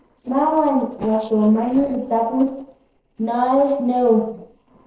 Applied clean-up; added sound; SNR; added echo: neural separator model SepFormer DNS4.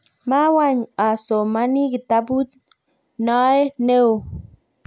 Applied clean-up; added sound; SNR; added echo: none; none; none; none.